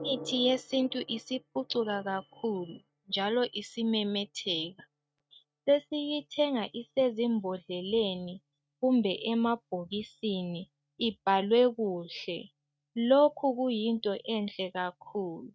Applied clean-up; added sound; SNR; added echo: neural mask model RNNoise.